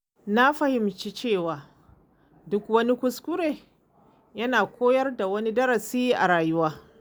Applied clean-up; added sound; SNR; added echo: none; none; none; none.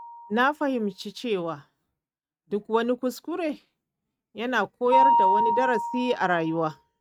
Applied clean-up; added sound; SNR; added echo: neural mask model RNNoise.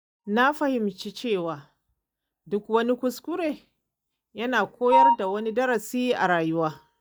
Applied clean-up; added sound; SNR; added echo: neural mask model DeepFilterNet 3.